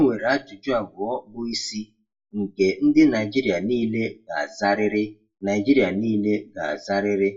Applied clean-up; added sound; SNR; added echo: none; none; none; reverberation time 0.2 s.